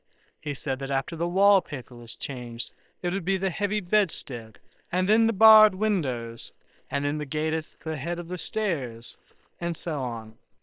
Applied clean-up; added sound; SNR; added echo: neural separator model SepFormer WHAM!.